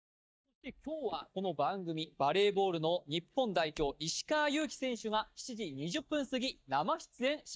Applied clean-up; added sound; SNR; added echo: neural mask model DeepFilterNet 3.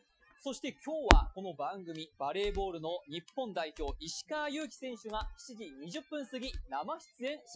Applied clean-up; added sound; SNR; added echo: classical method Wiener filter.